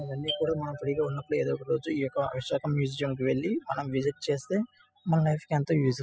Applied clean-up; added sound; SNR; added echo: classical method spectral subtraction.